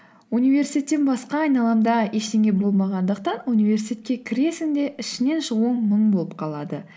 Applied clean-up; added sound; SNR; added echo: neural mask model Resemble Enhance denoiser.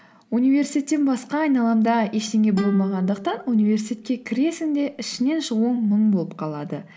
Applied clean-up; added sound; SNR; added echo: none; Plucked string instrument; 17 dB; none.